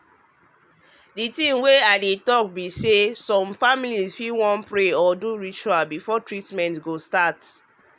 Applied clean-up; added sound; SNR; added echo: none; none; none; none.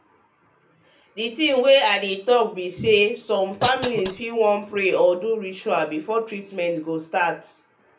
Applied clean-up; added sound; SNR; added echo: none; Cough; 12 dB; reverberation time 0.3 s.